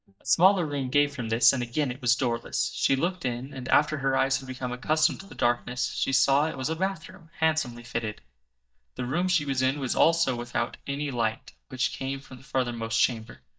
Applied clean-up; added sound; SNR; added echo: neural mask model DeepFilterNet 3.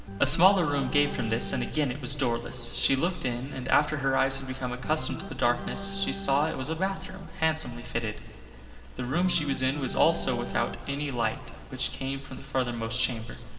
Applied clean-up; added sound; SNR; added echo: none; Organ; 13 dB; reverberation time 2.2 s.